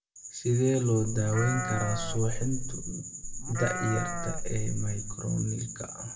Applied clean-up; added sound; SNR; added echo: none; Livestock, farm animals, working animals; 3 dB; reverberation time 1.0 s.